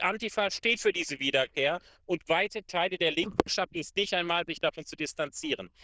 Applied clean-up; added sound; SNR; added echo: neural diffusion model UNIVERSE++.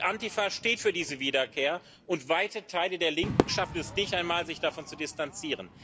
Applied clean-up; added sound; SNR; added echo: none; Crowd / Fireworks; 8 dB; none.